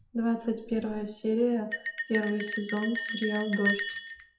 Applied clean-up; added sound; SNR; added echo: classical method WPE with log-MMSE.